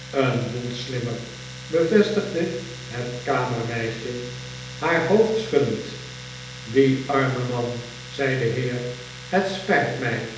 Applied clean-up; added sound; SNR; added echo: none; Domestic sounds, home sounds; 13 dB; reverberation time 0.8 s.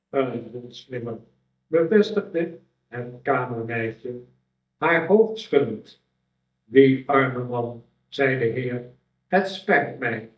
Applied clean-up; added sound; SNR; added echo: neural mask model DeepFilterNet 3.